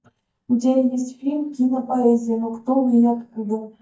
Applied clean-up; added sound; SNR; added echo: neural mask model DeepFilterNet 3.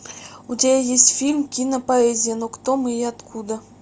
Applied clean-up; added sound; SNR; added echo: none; none; none; none.